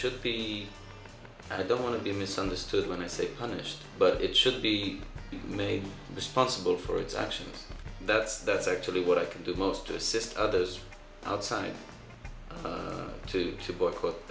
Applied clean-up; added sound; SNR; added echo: none; none; none; none.